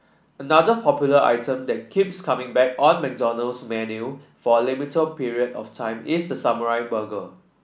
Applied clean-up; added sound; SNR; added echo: none; none; none; none.